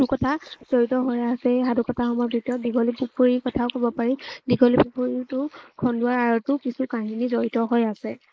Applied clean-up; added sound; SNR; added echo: neural mask model Resemble Enhance denoiser.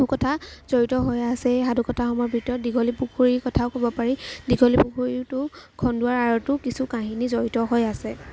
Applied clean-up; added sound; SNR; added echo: none; none; none; none.